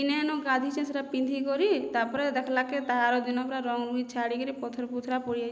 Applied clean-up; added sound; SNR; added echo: none; none; none; none.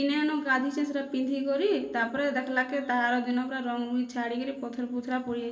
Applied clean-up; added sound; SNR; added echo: none; none; none; reverberation time 0.2 s.